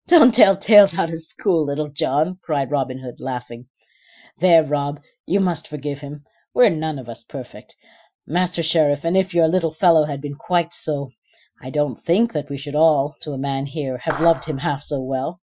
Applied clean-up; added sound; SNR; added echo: classical method Wiener filter.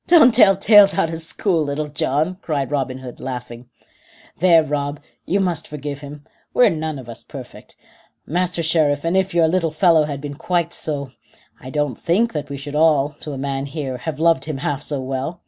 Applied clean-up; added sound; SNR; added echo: none; none; none; none.